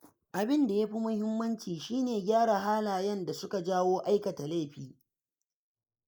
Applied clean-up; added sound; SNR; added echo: neural mask model Resemble Enhance denoiser.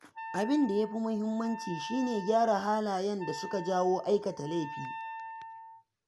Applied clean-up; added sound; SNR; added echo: none; Wind instrument, woodwind instrument; 12 dB; none.